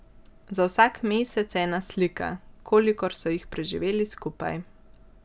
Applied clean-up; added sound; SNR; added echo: none; none; none; none.